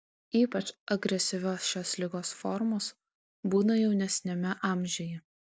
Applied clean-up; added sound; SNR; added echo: none; none; none; none.